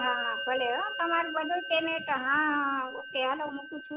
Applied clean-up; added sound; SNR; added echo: none; Musical instrument; 8 dB; none.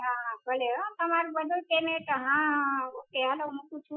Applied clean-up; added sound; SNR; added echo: classical method Wiener filter.